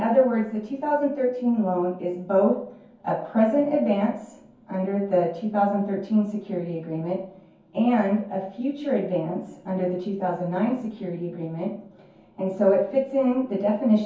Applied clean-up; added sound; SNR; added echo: none; none; none; reverberation time 0.6 s.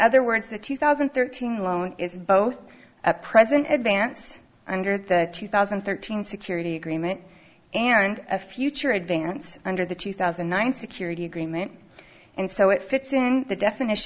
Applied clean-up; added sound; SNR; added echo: none; none; none; none.